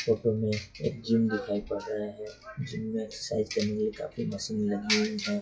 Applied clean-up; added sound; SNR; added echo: classical method WPE with log-MMSE.